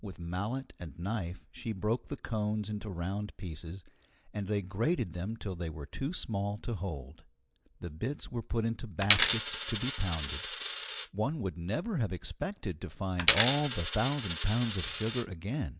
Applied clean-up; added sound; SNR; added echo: none; Coin (dropping); -3 dB; none.